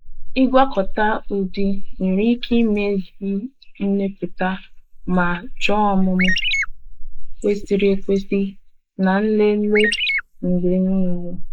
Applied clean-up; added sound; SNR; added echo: neural mask model Resemble Enhance denoiser.